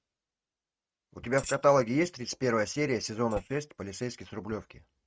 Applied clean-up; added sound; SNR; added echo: neural mask model RNNoise.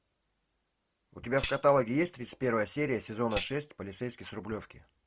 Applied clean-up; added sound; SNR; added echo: none; Tambourine; -3 dB; none.